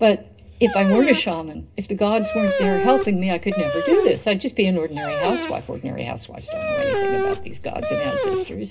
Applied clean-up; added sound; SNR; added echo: none; Dog; 4 dB; reverberation time 0.2 s.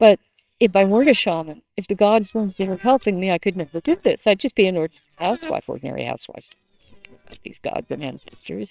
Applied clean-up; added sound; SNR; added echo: neural separator model SepFormer WHAMR!.